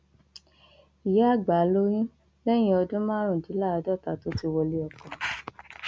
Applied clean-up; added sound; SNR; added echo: none; none; none; none.